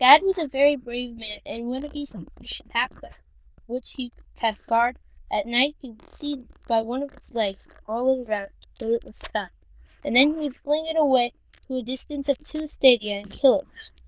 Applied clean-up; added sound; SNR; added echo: neural diffusion model UNIVERSE++.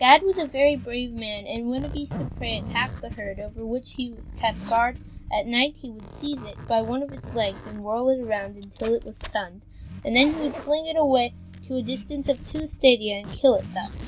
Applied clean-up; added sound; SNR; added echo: none; Accelerating, revving, vroom / Car + Zipper (clothing); 13 dB; none.